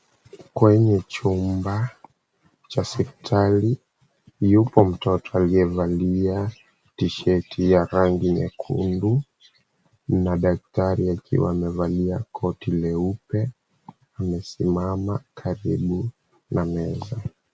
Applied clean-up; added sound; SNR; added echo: none; none; none; none.